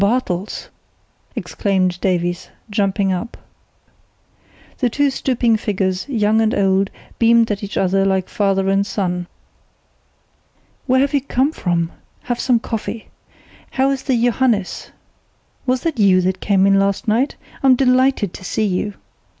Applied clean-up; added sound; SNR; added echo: none; none; none; none.